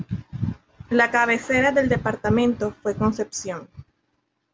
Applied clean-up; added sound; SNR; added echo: none; none; none; none.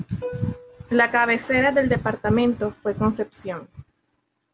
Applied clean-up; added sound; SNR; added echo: none; Plucked string instrument; 16 dB; none.